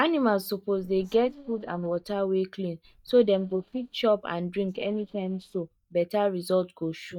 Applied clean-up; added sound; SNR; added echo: neural mask model DeepFilterNet 3.